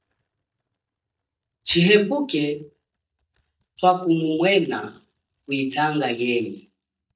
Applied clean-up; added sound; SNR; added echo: neural mask model DeepFilterNet 3.